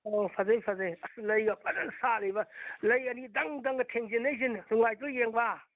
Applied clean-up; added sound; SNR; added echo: none; none; none; none.